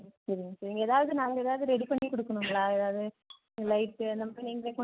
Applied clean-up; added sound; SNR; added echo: none; none; none; none.